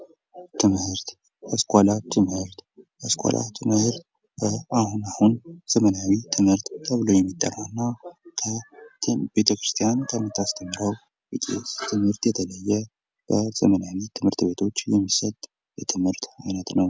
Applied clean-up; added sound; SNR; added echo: none; none; none; none.